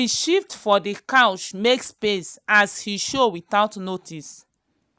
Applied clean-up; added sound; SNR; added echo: none; none; none; none.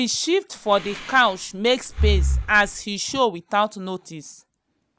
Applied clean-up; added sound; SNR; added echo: none; Breathing; 2 dB; none.